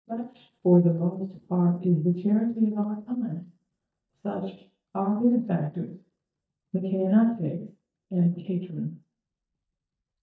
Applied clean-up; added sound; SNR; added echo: neural mask model DeepFilterNet 3.